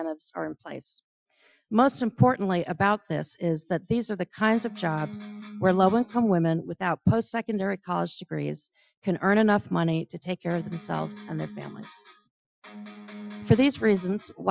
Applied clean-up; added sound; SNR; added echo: classical method Wiener filter.